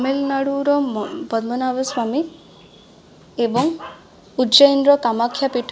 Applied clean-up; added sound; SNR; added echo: none; Snare drum; 16 dB; none.